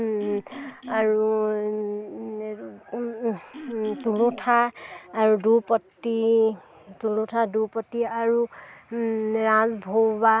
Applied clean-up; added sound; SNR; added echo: none; Cough; 15 dB; none.